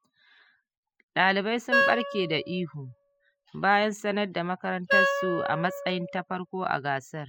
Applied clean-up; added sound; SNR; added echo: classical method spectral subtraction.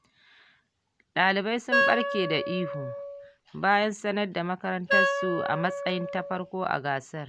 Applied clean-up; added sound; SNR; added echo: none; Wind instrument, woodwind instrument; 0 dB; none.